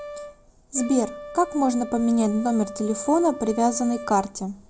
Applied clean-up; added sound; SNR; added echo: none; Brass instrument; 14 dB; none.